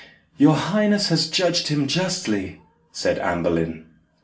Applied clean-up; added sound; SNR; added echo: none; none; none; reverberation time 0.3 s.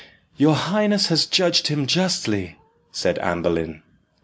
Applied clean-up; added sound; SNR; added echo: none; none; none; none.